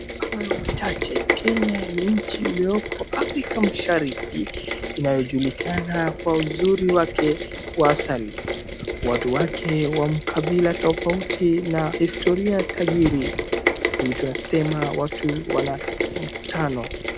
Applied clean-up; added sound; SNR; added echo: none; Rain; 2 dB; none.